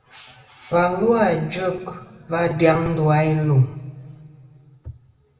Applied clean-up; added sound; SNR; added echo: none; none; none; reverberation time 1.2 s.